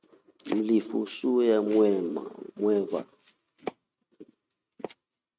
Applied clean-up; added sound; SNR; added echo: neural mask model RNNoise.